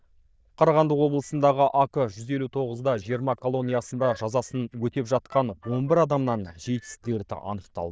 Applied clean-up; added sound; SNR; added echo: neural diffusion model UNIVERSE++.